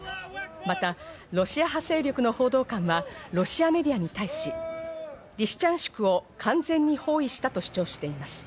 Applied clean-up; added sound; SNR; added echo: none; none; none; none.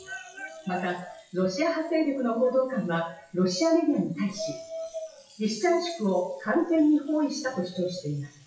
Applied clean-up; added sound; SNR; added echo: classical method WPE with log-MMSE.